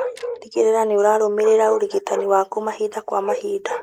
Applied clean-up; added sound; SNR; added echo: neural mask model Resemble Enhance denoiser.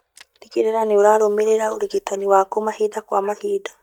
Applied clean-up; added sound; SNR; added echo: neural mask model DeepFilterNet 3.